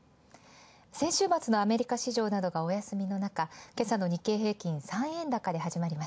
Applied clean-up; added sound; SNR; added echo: none; none; none; none.